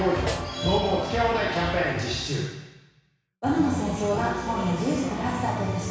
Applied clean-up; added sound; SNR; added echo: none; Snare drum; 16 dB; reverberation time 1.1 s.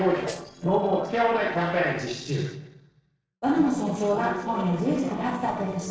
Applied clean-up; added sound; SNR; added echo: neural separator model SepFormer DNS4.